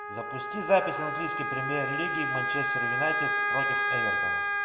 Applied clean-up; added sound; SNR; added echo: none; Wind instrument, woodwind instrument; -3 dB; reverberation time 1.4 s.